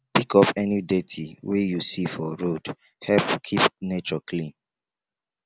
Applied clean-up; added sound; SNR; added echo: none; none; none; none.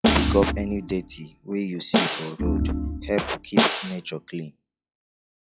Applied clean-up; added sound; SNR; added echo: classical method log-MMSE.